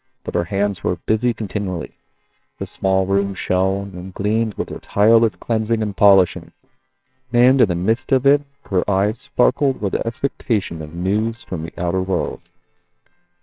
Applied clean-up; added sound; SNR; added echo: neural separator model SepFormer WHAMR!.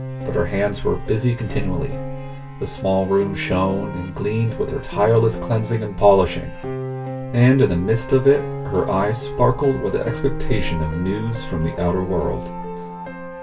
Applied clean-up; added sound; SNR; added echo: none; Piano; 10 dB; reverberation time 0.2 s.